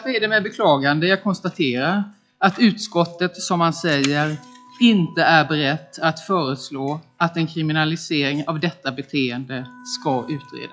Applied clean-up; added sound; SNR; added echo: classical method log-MMSE.